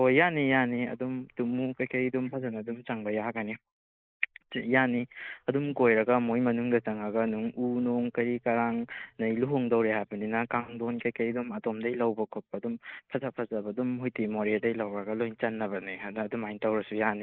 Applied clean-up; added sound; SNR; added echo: neural mask model Resemble Enhance denoiser.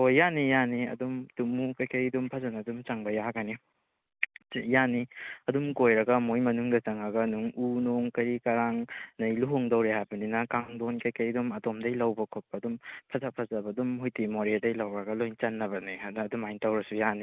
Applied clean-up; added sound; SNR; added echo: none; none; none; none.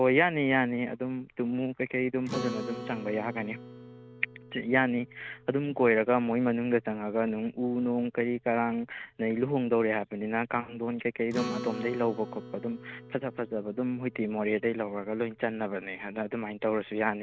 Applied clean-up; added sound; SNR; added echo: none; Acoustic guitar; 15 dB; none.